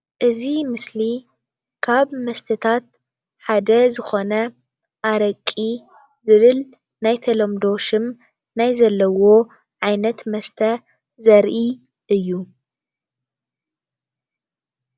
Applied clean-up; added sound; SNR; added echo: none; none; none; none.